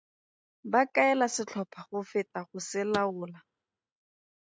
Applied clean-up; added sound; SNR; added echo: neural mask model RNNoise.